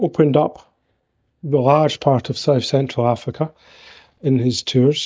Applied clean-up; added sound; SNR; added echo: neural mask model DeepFilterNet 3.